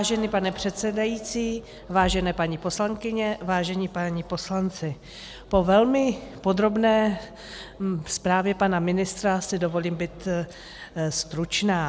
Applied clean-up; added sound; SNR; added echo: none; none; none; none.